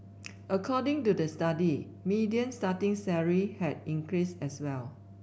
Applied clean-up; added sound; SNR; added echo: none; none; none; none.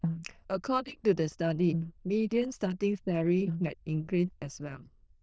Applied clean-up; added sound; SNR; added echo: neural diffusion model UNIVERSE++.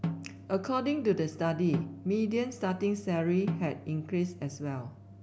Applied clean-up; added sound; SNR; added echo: none; Snare drum; 10 dB; none.